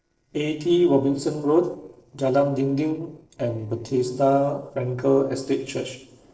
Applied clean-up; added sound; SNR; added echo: neural separator model SepFormer DNS4.